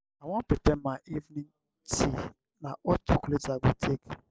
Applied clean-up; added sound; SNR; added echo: none; none; none; none.